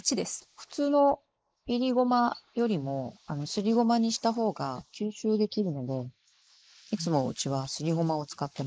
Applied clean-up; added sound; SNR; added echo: neural mask model Resemble Enhance denoiser.